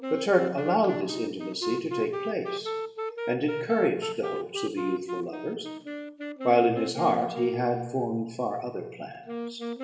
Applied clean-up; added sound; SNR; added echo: none; Wind instrument, woodwind instrument; 7 dB; reverberation time 0.9 s.